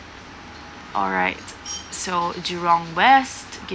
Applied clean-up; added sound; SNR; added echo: none; none; none; none.